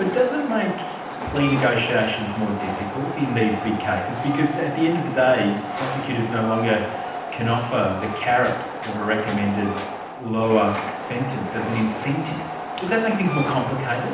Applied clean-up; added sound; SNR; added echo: none; Train; 7 dB; reverberation time 0.9 s.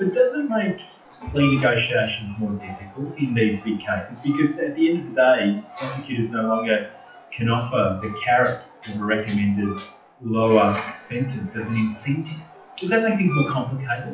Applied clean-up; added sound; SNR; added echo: classical method WPE with log-MMSE.